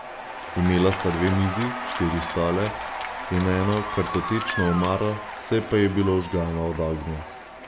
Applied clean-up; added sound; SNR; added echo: none; Applause / Cheering; 8 dB; none.